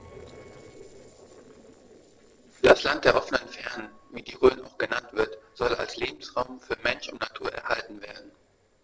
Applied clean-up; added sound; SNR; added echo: neural separator model SepFormer DNS4.